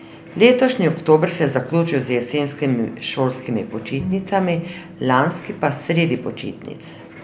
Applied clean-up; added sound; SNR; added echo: none; Bowed string instrument; 14 dB; none.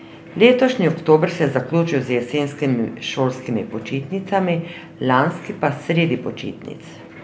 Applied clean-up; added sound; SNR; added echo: none; none; none; none.